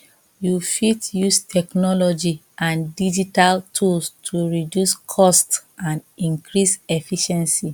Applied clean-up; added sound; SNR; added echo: none; none; none; none.